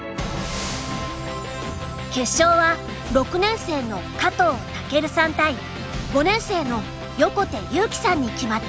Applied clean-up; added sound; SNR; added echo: none; none; none; none.